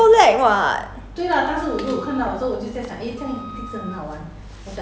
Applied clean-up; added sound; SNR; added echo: none; Wind instrument, woodwind instrument; 17 dB; none.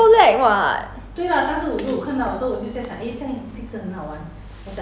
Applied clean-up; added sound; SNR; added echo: none; none; none; none.